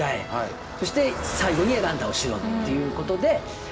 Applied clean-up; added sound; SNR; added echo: none; Car passing by; 10 dB; reverberation time 1.0 s.